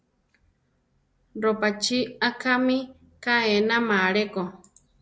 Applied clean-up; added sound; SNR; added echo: none; none; none; none.